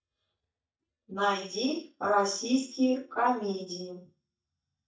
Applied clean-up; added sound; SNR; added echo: neural mask model DeepFilterNet 3.